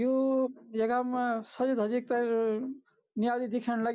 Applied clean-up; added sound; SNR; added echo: none; none; none; none.